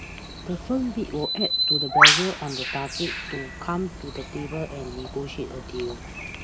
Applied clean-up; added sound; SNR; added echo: none; Bird; -5 dB; none.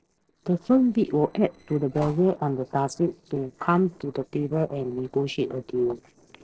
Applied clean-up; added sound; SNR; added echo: neural separator model SepFormer DNS4.